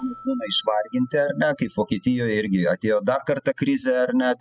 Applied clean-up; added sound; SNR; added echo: classical method spectral subtraction.